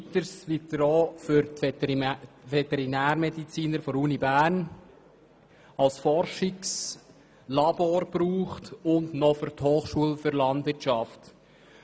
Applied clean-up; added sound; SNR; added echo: none; none; none; none.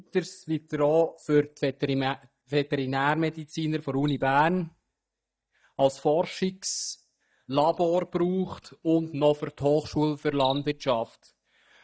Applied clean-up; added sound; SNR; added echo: neural mask model DeepFilterNet 3.